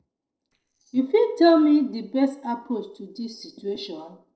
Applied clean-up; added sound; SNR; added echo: neural separator model SepFormer DNS4.